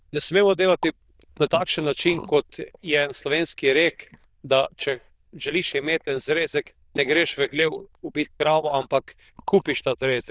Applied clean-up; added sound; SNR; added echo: neural diffusion model UNIVERSE++.